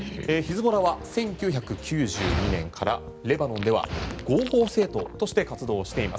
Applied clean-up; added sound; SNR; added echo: none; Dog; 10 dB; none.